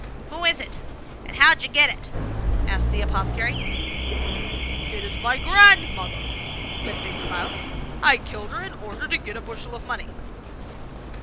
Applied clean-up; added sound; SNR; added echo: none; Alarm / Car; 4 dB; none.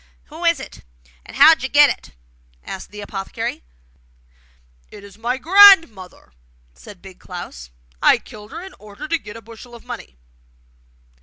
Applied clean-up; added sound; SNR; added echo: none; none; none; none.